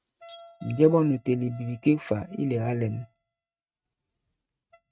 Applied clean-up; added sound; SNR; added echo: neural mask model RNNoise.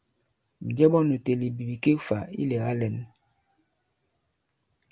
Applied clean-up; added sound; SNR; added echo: none; none; none; none.